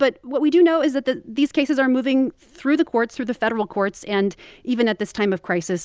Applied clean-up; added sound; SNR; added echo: none; none; none; none.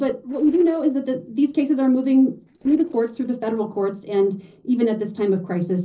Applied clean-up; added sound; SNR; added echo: neural separator model SepFormer DNS4.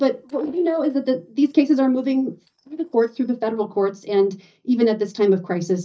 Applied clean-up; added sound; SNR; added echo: neural mask model DeepFilterNet 3.